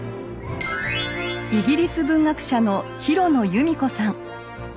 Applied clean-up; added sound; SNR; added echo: none; none; none; none.